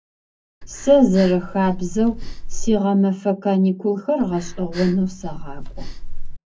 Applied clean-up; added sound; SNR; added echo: none; Breathing; 6 dB; reverberation time 0.3 s.